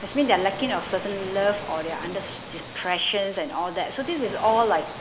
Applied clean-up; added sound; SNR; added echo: none; Waves, surf; 13 dB; none.